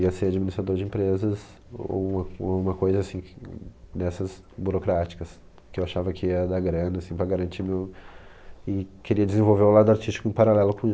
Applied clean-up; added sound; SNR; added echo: none; none; none; none.